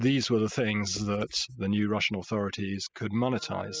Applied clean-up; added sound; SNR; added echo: classical method spectral subtraction.